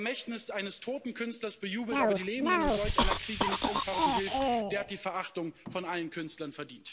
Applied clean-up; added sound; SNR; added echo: none; Cough; -3 dB; none.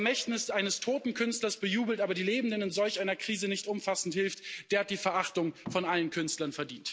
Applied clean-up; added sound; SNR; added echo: none; none; none; none.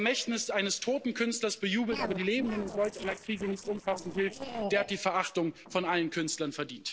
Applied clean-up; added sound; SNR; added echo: neural separator model SepFormer DNS4.